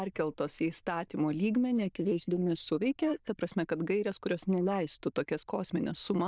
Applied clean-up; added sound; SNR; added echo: neural diffusion model UNIVERSE++.